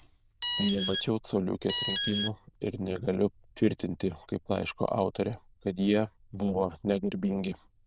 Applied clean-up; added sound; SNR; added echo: neural diffusion model UNIVERSE++.